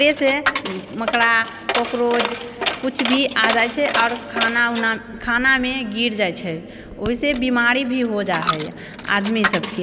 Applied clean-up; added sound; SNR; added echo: none; Coin (dropping); 5 dB; none.